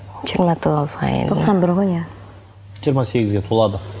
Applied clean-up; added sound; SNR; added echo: none; none; none; none.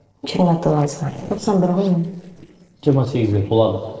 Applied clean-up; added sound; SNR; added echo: neural separator model SepFormer DNS4.